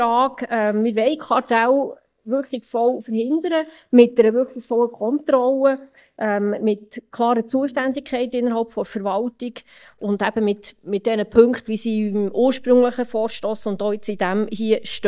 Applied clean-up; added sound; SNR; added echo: neural mask model DeepFilterNet 3.